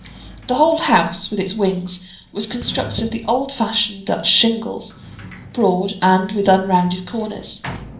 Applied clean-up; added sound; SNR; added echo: none; Sliding door; 18 dB; reverberation time 0.6 s.